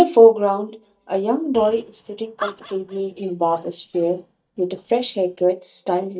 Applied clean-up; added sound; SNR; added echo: neural mask model DeepFilterNet 3.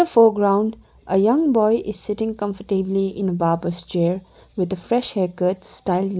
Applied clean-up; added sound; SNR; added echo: none; none; none; none.